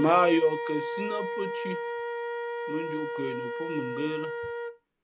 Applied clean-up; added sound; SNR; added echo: none; Wind instrument, woodwind instrument; 3 dB; none.